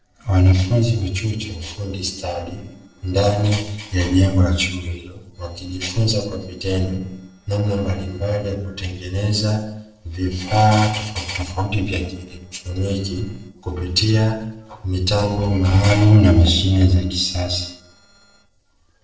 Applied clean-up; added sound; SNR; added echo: neural separator model SepFormer DNS4.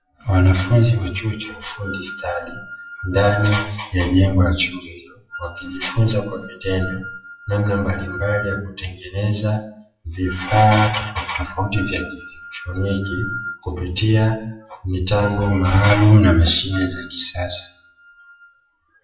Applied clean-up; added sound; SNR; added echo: classical method WPE with log-MMSE.